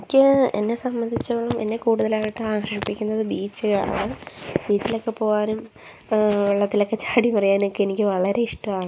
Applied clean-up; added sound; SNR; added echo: none; none; none; none.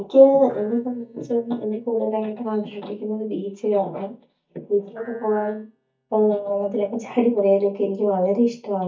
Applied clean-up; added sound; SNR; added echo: neural mask model DeepFilterNet 3.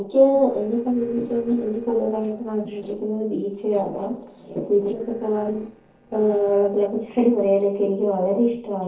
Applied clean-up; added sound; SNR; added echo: neural separator model SepFormer DNS4.